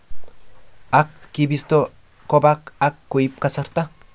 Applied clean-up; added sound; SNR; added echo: none; none; none; none.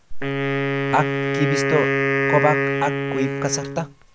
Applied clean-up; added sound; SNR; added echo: none; Wind instrument, woodwind instrument; -2 dB; none.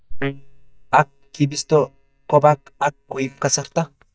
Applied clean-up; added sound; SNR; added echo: neural mask model DeepFilterNet 3.